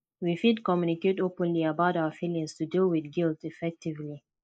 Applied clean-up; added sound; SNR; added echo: neural mask model Resemble Enhance denoiser.